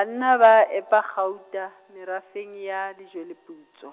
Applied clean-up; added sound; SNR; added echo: none; none; none; none.